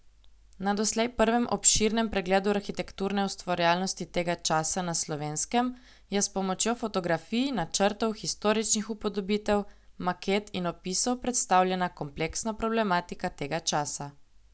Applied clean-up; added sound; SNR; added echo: none; none; none; none.